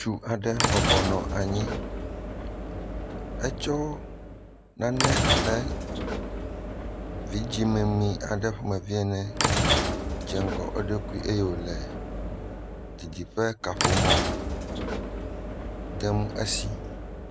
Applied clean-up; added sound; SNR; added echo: none; Sliding door / Train; -1 dB; none.